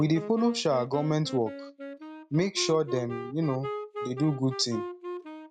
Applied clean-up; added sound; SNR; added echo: neural mask model RNNoise.